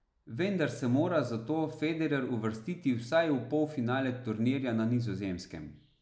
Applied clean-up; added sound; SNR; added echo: none; none; none; none.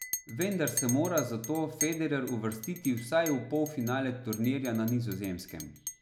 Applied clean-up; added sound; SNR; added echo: none; Chink, clink; 10 dB; none.